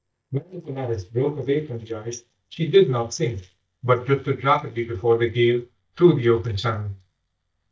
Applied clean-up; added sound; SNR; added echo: neural mask model DeepFilterNet 3.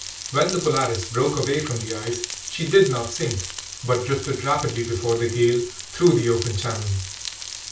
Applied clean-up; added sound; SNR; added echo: none; Frying (food); 11 dB; reverberation time 0.3 s.